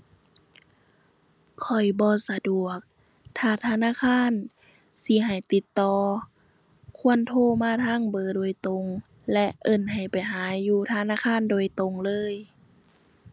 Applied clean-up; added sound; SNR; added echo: none; none; none; none.